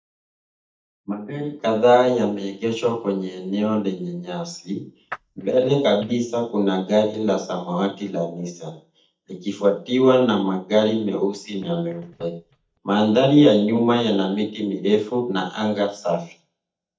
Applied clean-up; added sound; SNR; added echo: neural mask model DeepFilterNet 3.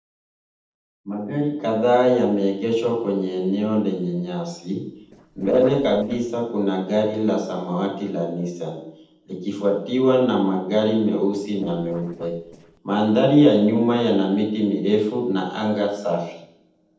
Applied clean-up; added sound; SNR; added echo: neural separator model SepFormer DNS4.